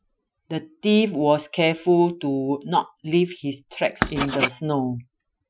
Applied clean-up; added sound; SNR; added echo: classical method Wiener filter.